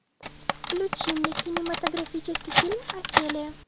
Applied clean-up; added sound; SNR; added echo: none; Cutlery, silverware; -2 dB; none.